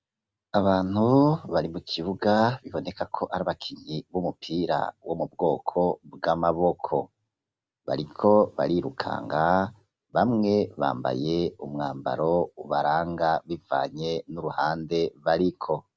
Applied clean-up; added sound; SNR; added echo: none; none; none; none.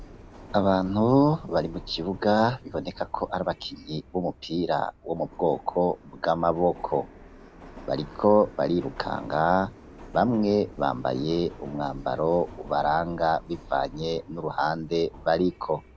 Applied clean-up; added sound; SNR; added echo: none; Subway, metro, underground; 19 dB; none.